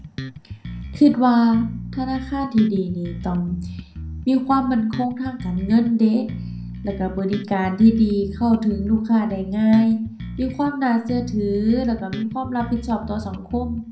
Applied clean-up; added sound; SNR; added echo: none; Bass guitar; 13 dB; reverberation time 0.5 s.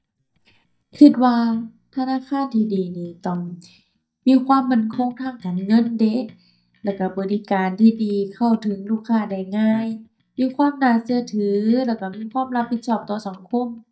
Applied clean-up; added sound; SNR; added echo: neural mask model DeepFilterNet 3.